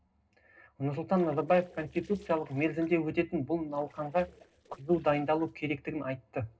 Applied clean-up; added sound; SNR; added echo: neural separator model SepFormer DNS4.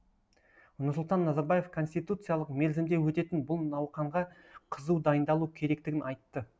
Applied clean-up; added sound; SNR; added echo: none; none; none; none.